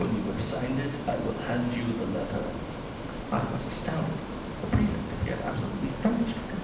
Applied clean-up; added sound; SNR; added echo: none; Ocean; 5 dB; reverberation time 0.8 s.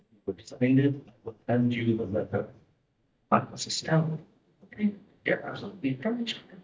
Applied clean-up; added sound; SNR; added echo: neural mask model DeepFilterNet 3.